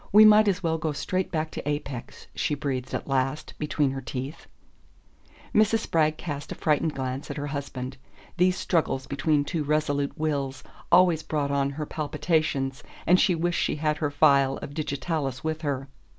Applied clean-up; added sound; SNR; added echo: none; none; none; none.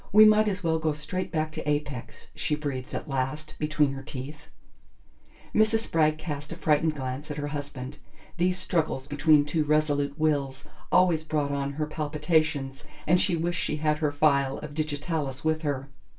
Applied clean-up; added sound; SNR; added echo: none; none; none; reverberation time 0.2 s.